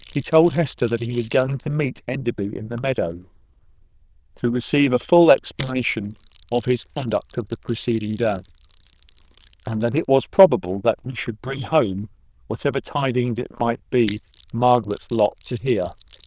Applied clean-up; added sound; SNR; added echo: neural diffusion model UNIVERSE++.